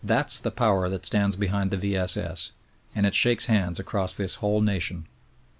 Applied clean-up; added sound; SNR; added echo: none; none; none; none.